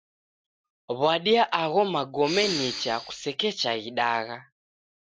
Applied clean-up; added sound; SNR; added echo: none; Respiratory sounds; 7 dB; none.